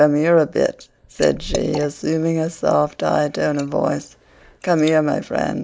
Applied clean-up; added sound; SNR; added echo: neural mask model DeepFilterNet 3.